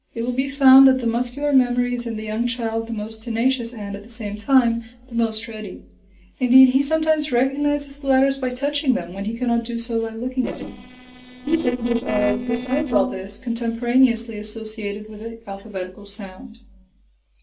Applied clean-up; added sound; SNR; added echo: neural separator model SepFormer DNS4.